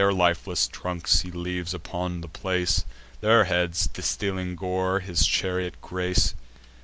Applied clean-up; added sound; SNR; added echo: none; none; none; none.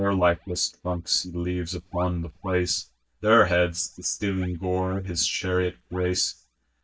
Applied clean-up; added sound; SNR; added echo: neural mask model DeepFilterNet 3.